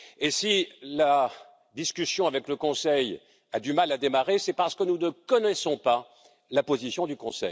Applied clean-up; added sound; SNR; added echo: none; none; none; none.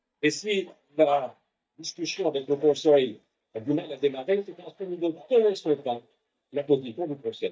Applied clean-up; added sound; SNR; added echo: neural mask model DeepFilterNet 3.